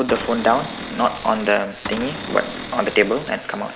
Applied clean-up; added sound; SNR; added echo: none; Cupboard open or close / Door; 11 dB; none.